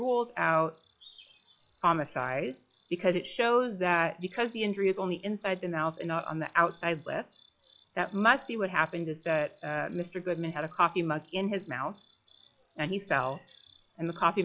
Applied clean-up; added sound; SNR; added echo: classical method log-MMSE.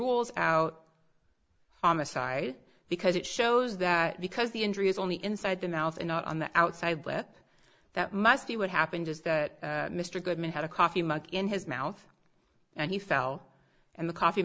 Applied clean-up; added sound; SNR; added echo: none; none; none; none.